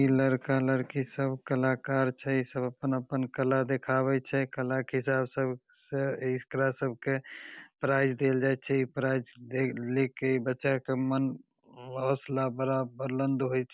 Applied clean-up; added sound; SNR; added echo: none; none; none; none.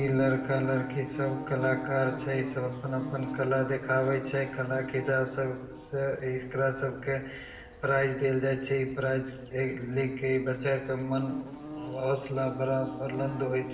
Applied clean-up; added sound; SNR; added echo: none; Buzz / Bird; 13 dB; reverberation time 0.9 s.